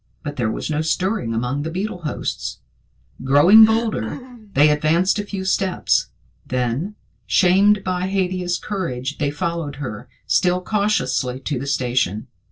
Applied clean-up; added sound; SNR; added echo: neural separator model SepFormer DNS4.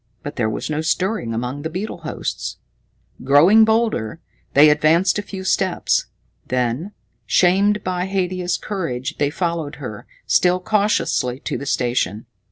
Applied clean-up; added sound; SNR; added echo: none; none; none; none.